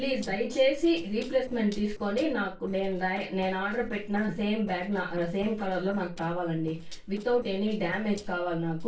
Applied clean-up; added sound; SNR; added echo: neural separator model SepFormer DNS4.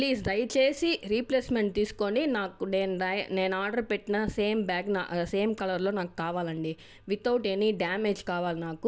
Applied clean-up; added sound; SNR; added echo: none; none; none; none.